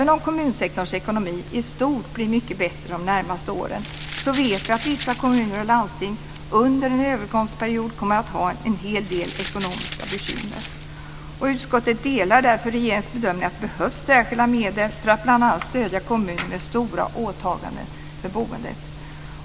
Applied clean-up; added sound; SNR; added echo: none; Rattle (instrument); 10 dB; none.